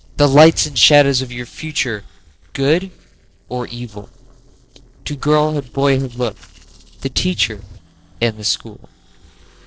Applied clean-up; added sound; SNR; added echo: neural separator model SepFormer DNS4.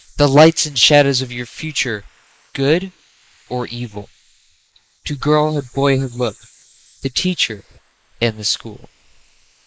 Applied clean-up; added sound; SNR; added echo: neural mask model Resemble Enhance denoiser.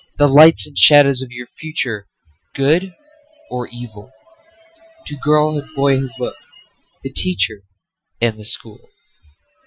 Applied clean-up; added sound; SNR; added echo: classical method Wiener filter.